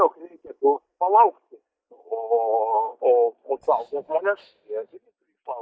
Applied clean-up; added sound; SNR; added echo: neural mask model DeepFilterNet 3.